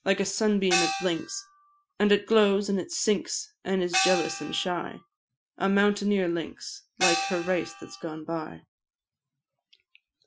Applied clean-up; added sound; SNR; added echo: classical method Wiener filter.